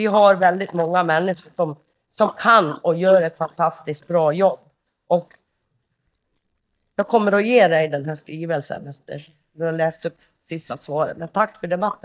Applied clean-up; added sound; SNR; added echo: neural mask model DeepFilterNet 3.